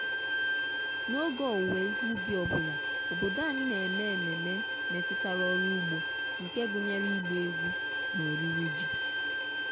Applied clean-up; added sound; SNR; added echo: none; Bowed string instrument; -2 dB; none.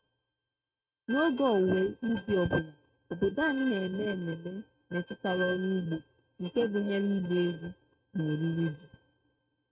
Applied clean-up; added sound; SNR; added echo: neural mask model RNNoise.